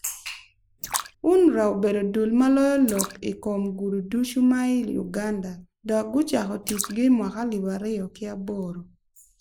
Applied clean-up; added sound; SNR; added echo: neural mask model Resemble Enhance denoiser.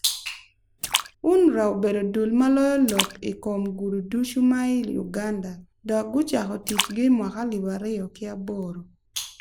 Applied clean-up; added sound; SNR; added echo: none; Splash, splatter; 10 dB; none.